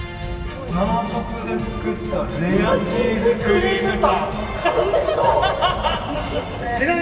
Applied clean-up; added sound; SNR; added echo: none; none; none; reverberation time 2.6 s.